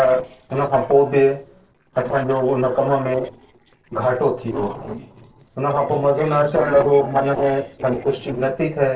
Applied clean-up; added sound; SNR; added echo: neural separator model SepFormer DNS4.